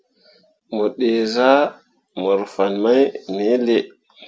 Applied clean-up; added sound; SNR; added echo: none; none; none; none.